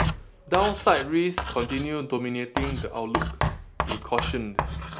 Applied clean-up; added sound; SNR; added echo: none; Writing; 3 dB; none.